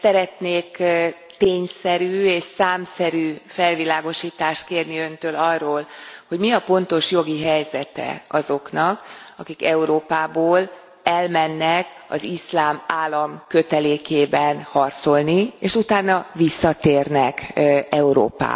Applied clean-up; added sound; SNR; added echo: none; none; none; none.